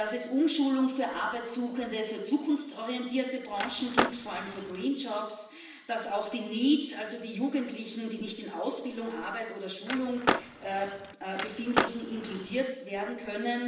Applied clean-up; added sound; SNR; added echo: none; Skateboard; 1 dB; reverberation time 0.8 s.